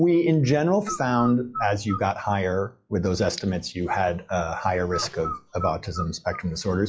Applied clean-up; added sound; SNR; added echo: classical method log-MMSE.